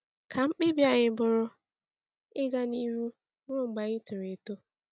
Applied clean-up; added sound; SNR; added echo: none; none; none; none.